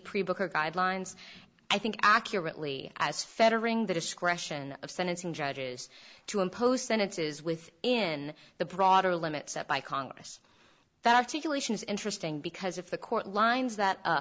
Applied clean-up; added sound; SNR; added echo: none; none; none; none.